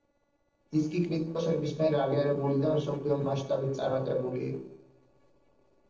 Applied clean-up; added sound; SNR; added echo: neural separator model SepFormer DNS4.